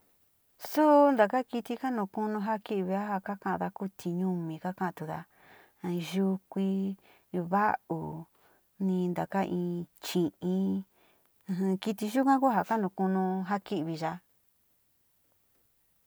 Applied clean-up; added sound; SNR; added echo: none; none; none; none.